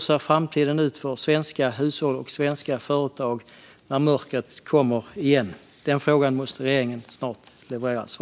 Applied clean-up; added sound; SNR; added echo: none; none; none; none.